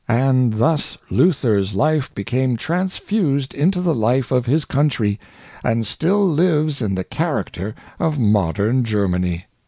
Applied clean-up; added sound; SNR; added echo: none; none; none; none.